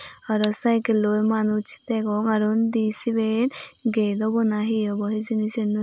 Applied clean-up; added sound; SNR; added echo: none; none; none; none.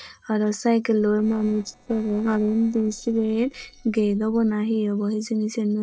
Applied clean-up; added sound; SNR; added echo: neural separator model SepFormer DNS4.